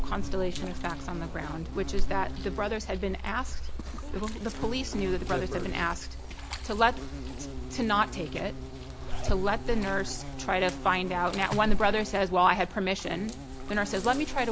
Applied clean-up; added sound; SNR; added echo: none; Insect + Zipper (clothing); 2 dB; none.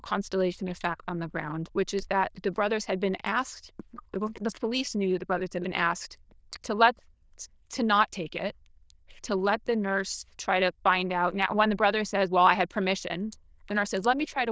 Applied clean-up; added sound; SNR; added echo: neural diffusion model UNIVERSE++.